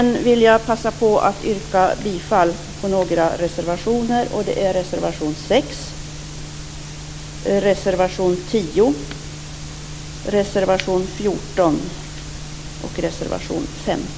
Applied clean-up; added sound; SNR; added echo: none; none; none; none.